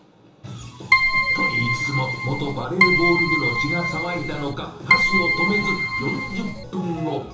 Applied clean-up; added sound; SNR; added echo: none; Keyboard (musical); -4 dB; reverberation time 1.2 s.